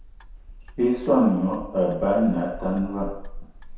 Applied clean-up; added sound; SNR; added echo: none; Clock; 14 dB; reverberation time 0.7 s.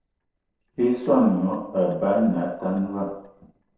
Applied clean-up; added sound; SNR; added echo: neural separator model SepFormer DNS4.